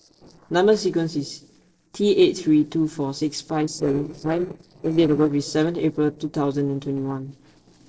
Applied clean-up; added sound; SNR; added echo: neural separator model SepFormer DNS4.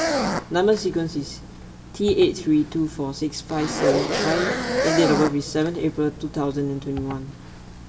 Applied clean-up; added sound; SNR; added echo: none; Zipper (clothing); 4 dB; reverberation time 1.4 s.